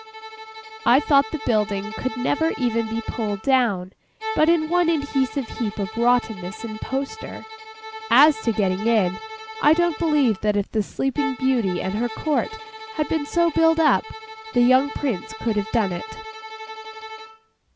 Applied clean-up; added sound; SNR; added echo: none; Bowed string instrument; 13 dB; none.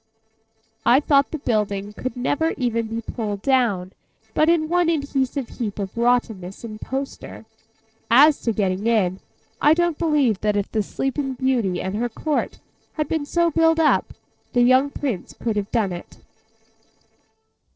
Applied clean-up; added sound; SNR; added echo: neural separator model SepFormer DNS4.